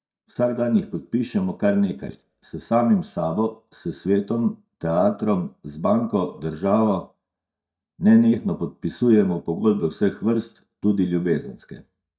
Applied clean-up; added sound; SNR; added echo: neural mask model DeepFilterNet 3.